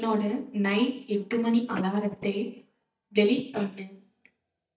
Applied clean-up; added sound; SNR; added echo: neural mask model DeepFilterNet 3.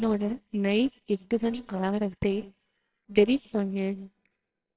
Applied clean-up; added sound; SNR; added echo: neural separator model SepFormer WHAMR!.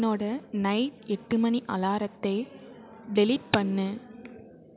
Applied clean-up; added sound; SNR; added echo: none; none; none; none.